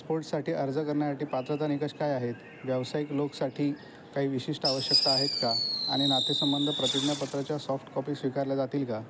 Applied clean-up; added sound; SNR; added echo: none; Fireworks; 0 dB; none.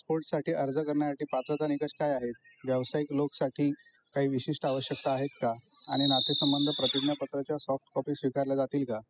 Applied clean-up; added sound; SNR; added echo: classical method spectral subtraction.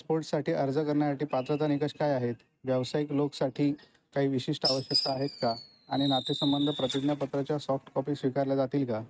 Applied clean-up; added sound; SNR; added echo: neural mask model RNNoise.